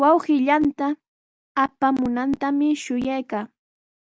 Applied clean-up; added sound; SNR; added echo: none; none; none; none.